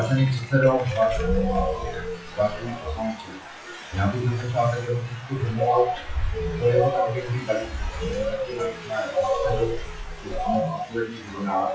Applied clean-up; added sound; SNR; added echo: classical method WPE with log-MMSE.